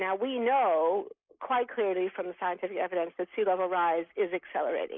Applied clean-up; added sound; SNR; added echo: neural mask model Resemble Enhance denoiser.